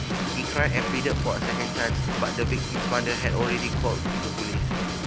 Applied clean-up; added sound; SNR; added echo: none; Drum / Drum kit; -3 dB; none.